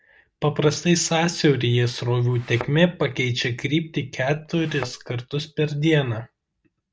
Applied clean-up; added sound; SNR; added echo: none; Thump, thud; 15 dB; none.